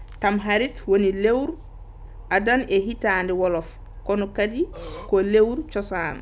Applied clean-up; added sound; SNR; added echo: none; Burping, eructation; 16 dB; none.